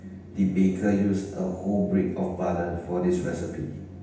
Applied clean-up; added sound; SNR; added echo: none; none; none; reverberation time 0.9 s.